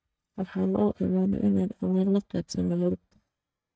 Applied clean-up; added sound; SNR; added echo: neural mask model DeepFilterNet 3.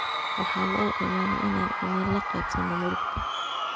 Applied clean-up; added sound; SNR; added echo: none; Crowd / Cheering; -1 dB; none.